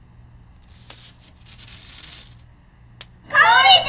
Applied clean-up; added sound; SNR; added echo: none; Packing tape, duct tape; 19 dB; reverberation time 0.5 s.